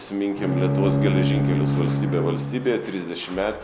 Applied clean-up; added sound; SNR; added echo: none; Bowed string instrument; -2 dB; none.